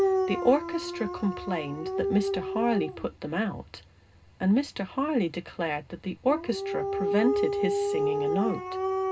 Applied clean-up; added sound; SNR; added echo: none; Dog; 2 dB; reverberation time 0.2 s.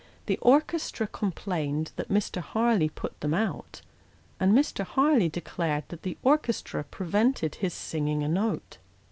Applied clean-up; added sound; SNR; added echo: none; none; none; none.